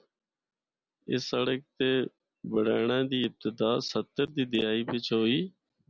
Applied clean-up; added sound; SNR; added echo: none; none; none; none.